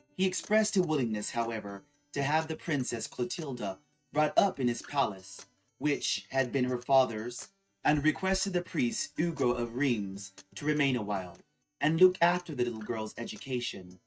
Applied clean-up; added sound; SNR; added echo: neural mask model RNNoise.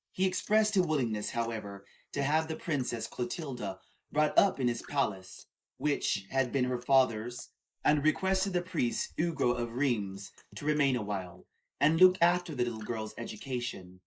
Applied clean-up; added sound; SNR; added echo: neural mask model Resemble Enhance denoiser.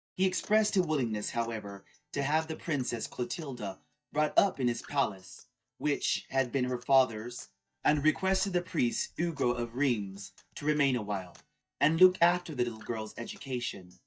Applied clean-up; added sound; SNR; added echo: neural mask model DeepFilterNet 3.